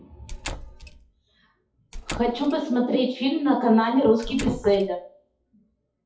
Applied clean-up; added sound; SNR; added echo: classical method WPE with log-MMSE.